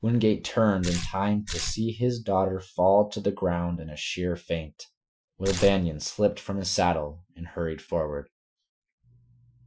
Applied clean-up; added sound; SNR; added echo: classical method Wiener filter.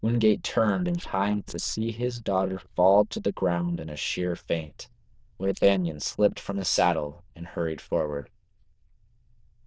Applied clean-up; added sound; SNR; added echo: neural diffusion model UNIVERSE++.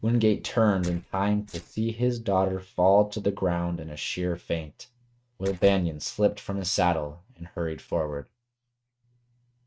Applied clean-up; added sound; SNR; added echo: neural mask model RNNoise.